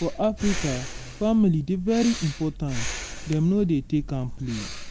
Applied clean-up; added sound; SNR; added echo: none; Breathing; 9 dB; none.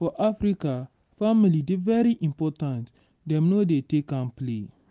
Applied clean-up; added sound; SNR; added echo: none; none; none; none.